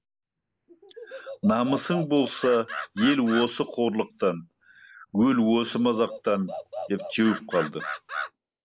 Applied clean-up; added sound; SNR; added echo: neural mask model Resemble Enhance denoiser.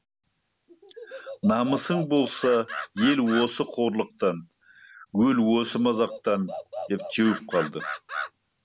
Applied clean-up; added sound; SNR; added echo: none; Animal; 12 dB; none.